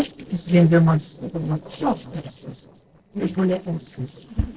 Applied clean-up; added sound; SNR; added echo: neural separator model SepFormer DNS4.